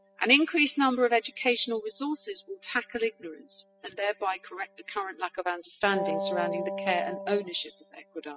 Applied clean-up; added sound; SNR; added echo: classical method spectral subtraction.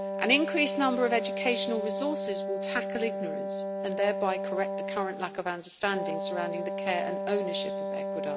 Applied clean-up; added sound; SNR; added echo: none; Wind instrument, woodwind instrument; 2 dB; none.